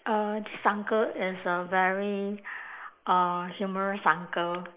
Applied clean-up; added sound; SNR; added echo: neural mask model Resemble Enhance denoiser.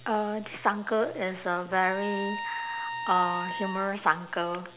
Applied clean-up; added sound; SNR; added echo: none; Trumpet; 8 dB; none.